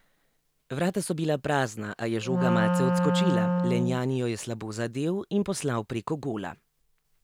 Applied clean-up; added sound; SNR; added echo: none; Wind instrument, woodwind instrument; -4 dB; none.